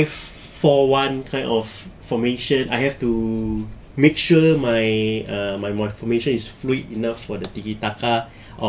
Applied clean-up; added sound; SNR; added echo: none; none; none; none.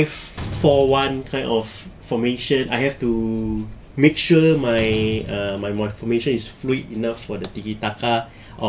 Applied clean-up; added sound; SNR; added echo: none; Slam; 16 dB; none.